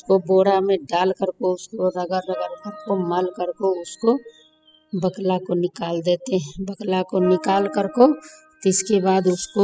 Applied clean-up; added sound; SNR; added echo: classical method spectral subtraction.